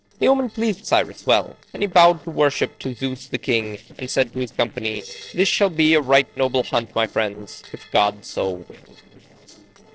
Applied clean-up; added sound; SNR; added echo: neural separator model SepFormer DNS4.